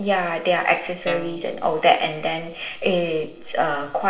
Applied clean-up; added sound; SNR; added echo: neural separator model SepFormer DNS4.